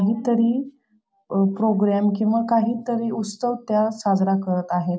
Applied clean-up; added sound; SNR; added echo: none; none; none; none.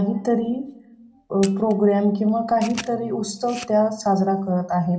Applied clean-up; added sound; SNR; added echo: none; Camera; 19 dB; reverberation time 0.5 s.